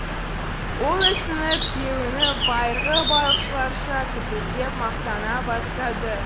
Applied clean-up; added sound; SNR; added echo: none; Bird; -2 dB; none.